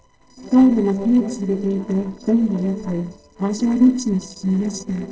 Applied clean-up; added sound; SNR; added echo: neural separator model SepFormer DNS4.